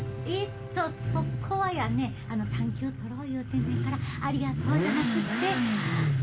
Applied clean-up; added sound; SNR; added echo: none; Motorcycle / Accelerating, revving, vroom; -2 dB; none.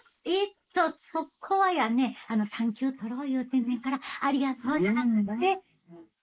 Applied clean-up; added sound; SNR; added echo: neural mask model Resemble Enhance denoiser.